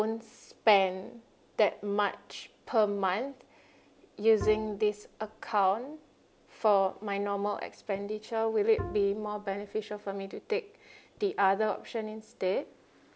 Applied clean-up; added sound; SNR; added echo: none; Bowed string instrument; 11 dB; none.